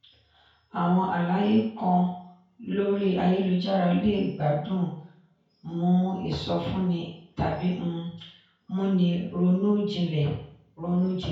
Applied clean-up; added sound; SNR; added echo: none; none; none; reverberation time 0.5 s.